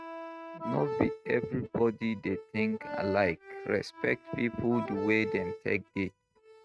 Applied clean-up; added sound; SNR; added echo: neural mask model RNNoise.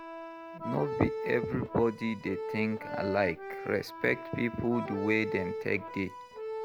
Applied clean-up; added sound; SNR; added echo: none; Accordion; 6 dB; none.